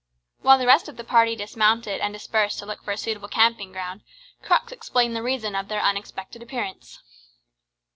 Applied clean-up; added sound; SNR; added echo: none; none; none; none.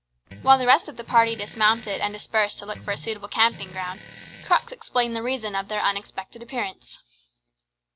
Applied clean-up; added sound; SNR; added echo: none; Fart; 17 dB; none.